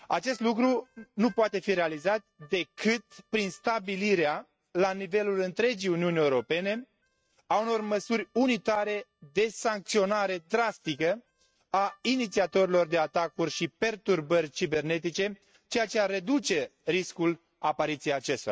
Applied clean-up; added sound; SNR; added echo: neural mask model RNNoise.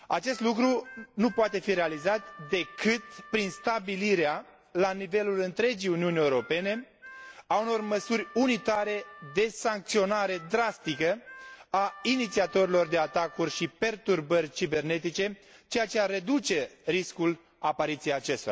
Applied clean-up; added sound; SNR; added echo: none; Harmonica; 20 dB; none.